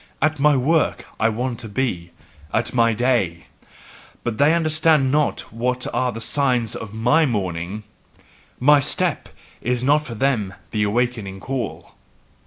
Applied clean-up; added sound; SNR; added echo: none; none; none; none.